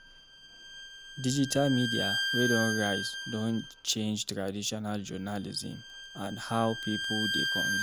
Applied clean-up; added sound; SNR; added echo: none; Bowed string instrument; 3 dB; none.